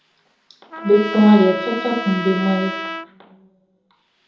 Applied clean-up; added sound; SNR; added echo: none; Trumpet; 10 dB; reverberation time 2.7 s.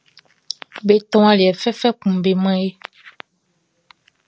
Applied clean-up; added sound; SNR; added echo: none; none; none; none.